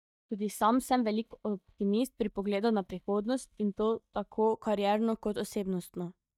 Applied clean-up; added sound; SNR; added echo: neural mask model DeepFilterNet 3.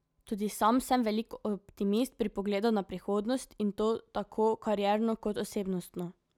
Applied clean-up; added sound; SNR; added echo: none; none; none; none.